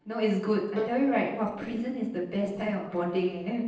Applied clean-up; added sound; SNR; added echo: neural separator model SepFormer DNS4.